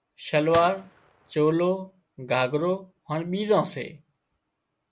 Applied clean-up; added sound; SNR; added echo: none; Gunshot, gunfire; 18 dB; none.